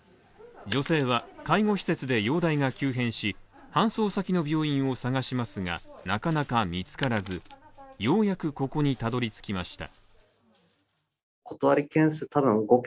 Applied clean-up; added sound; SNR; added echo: none; Shatter; 15 dB; none.